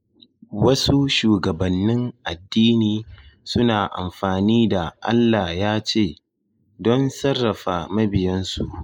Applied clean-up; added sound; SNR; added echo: neural mask model Resemble Enhance denoiser.